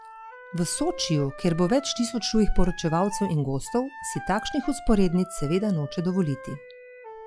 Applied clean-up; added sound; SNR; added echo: classical method log-MMSE.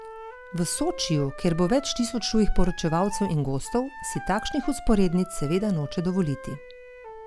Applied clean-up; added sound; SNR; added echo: none; Wind instrument, woodwind instrument; 15 dB; none.